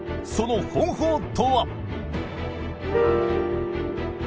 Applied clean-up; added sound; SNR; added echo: none; Piano; 3 dB; none.